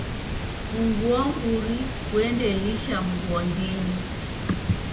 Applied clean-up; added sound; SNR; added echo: none; Water; 4 dB; reverberation time 0.8 s.